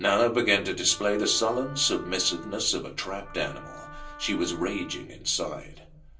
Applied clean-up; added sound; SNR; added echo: none; Wind instrument, woodwind instrument; 18 dB; reverberation time 0.3 s.